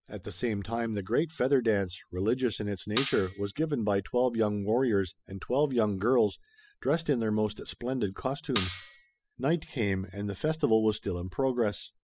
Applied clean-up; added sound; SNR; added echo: classical method spectral subtraction.